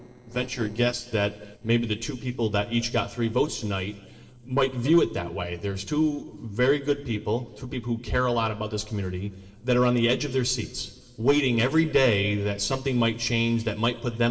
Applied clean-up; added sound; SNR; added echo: neural separator model SepFormer DNS4.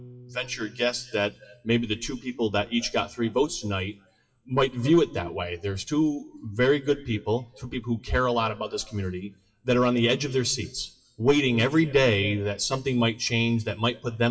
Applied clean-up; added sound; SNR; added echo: classical method WPE with log-MMSE.